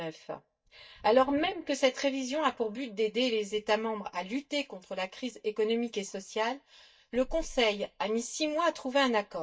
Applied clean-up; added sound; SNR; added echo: neural mask model DeepFilterNet 3.